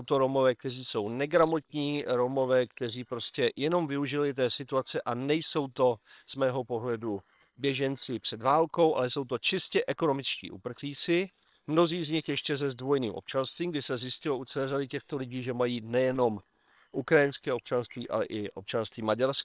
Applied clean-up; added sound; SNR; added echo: neural separator model SepFormer WHAM!.